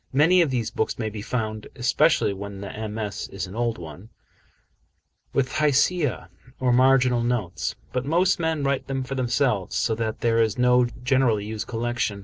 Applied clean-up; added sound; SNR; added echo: none; none; none; none.